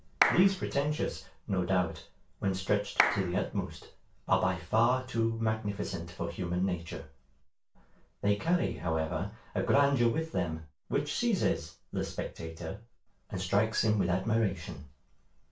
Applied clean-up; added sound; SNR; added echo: none; Clapping; 3 dB; reverberation time 0.2 s.